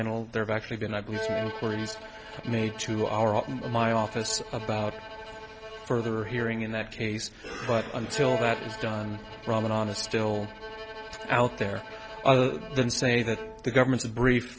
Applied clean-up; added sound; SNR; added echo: none; Bowed string instrument; 12 dB; none.